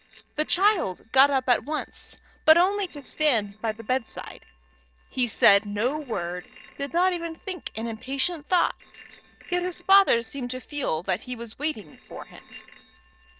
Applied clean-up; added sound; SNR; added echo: neural separator model SepFormer DNS4.